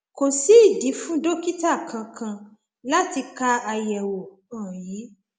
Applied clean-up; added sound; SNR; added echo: none; none; none; none.